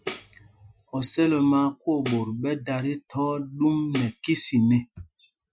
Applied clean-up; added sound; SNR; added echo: classical method Wiener filter.